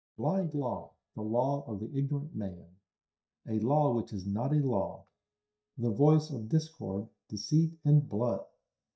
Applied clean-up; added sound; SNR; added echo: neural mask model DeepFilterNet 3.